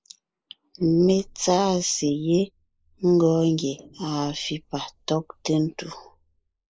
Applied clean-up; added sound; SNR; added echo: neural mask model Resemble Enhance denoiser.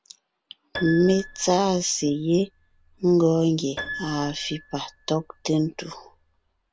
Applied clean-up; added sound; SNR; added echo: none; Piano; 16 dB; none.